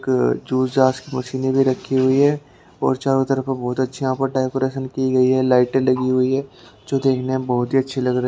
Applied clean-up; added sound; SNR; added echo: none; none; none; none.